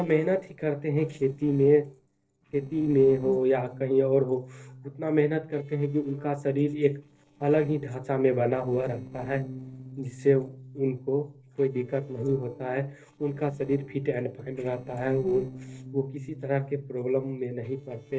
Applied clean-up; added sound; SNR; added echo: neural separator model SepFormer DNS4.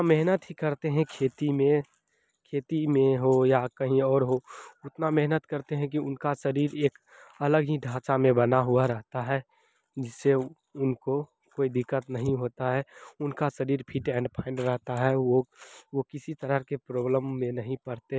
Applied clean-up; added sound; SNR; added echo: none; none; none; none.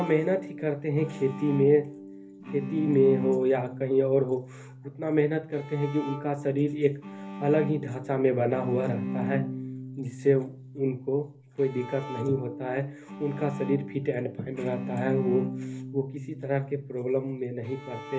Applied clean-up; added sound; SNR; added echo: none; Bowed string instrument; 9 dB; reverberation time 0.3 s.